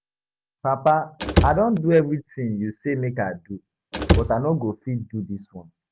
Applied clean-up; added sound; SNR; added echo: none; Slam / Wood; -2 dB; none.